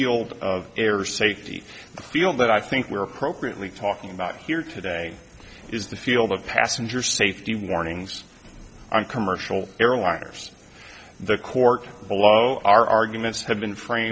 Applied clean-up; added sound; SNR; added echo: none; none; none; none.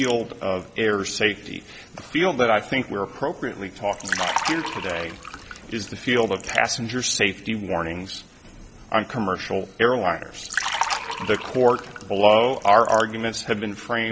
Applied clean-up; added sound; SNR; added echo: none; Liquid; 11 dB; none.